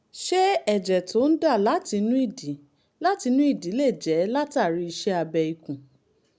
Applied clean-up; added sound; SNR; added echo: none; none; none; none.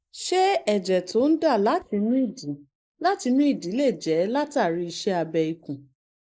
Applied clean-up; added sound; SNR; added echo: neural mask model Resemble Enhance denoiser.